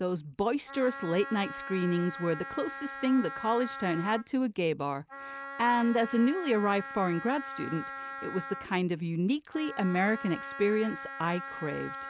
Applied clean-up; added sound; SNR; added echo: none; Wind instrument, woodwind instrument; 11 dB; none.